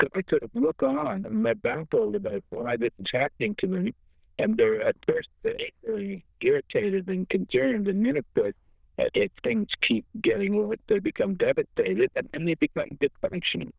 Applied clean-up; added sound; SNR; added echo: neural diffusion model UNIVERSE++.